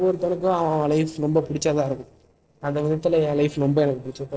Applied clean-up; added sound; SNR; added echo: neural separator model SepFormer DNS4.